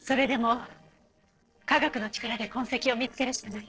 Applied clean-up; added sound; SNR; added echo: neural separator model SepFormer DNS4.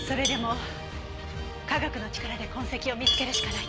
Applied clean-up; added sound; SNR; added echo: none; Livestock, farm animals, working animals; 3 dB; none.